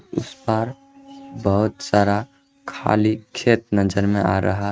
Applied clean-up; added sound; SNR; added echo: neural mask model RNNoise.